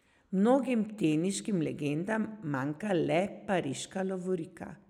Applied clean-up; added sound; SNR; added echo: none; none; none; none.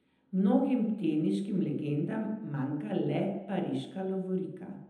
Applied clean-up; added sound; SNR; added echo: none; none; none; reverberation time 0.8 s.